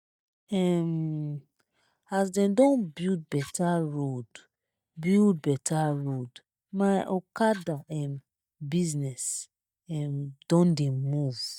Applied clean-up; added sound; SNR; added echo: neural mask model DeepFilterNet 3.